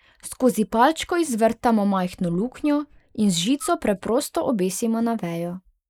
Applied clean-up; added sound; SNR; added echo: neural mask model Resemble Enhance denoiser.